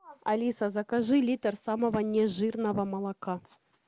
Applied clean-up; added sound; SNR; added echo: none; none; none; none.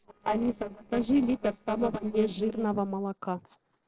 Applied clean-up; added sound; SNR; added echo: neural separator model SepFormer DNS4.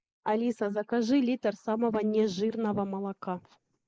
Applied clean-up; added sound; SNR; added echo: neural mask model Resemble Enhance denoiser.